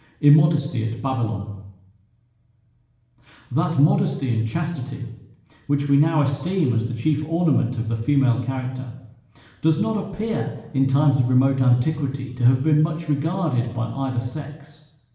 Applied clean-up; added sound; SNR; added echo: none; none; none; reverberation time 0.8 s.